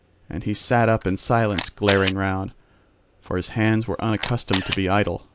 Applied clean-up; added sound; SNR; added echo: none; Camera; 7 dB; none.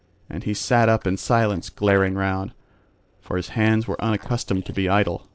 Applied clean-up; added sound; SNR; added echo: neural separator model SepFormer DNS4.